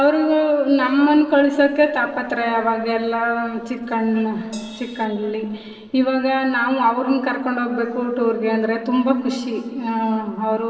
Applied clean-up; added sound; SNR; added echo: neural separator model SepFormer DNS4.